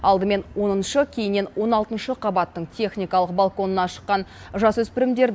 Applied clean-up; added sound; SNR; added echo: none; none; none; none.